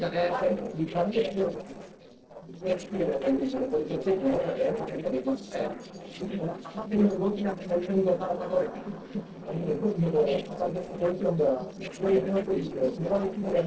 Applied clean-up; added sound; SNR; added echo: neural separator model SepFormer DNS4.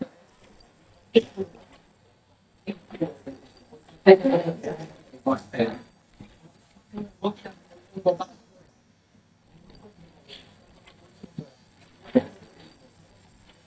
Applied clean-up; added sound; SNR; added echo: neural mask model DeepFilterNet 3.